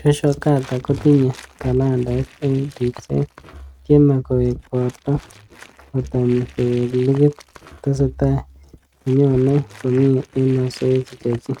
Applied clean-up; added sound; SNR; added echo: neural mask model RNNoise.